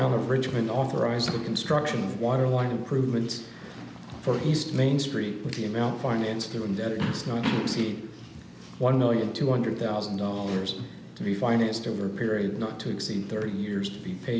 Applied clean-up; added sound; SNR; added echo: none; none; none; none.